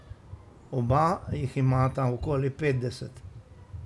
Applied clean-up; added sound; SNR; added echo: none; Dog; 12 dB; none.